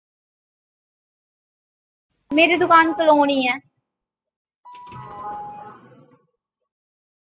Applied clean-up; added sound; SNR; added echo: classical method spectral subtraction.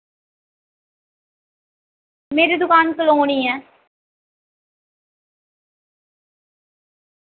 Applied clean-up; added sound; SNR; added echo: none; none; none; none.